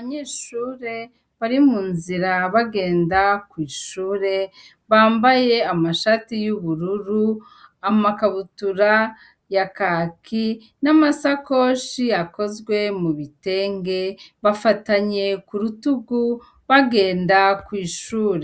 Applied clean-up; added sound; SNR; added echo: none; none; none; none.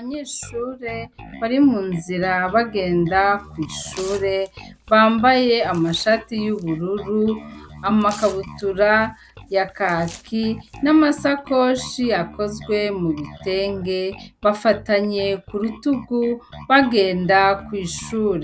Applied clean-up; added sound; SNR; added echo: none; Bass guitar + Tearing; 18 dB; none.